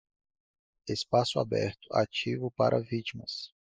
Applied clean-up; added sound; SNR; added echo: neural mask model Resemble Enhance denoiser.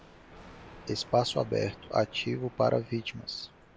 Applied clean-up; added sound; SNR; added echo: none; Thunder; 20 dB; none.